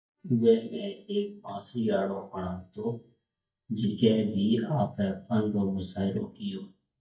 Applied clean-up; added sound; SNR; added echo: neural mask model DeepFilterNet 3.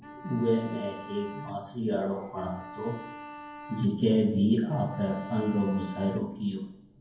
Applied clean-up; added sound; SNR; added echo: none; Bowed string instrument; 15 dB; reverberation time 0.9 s.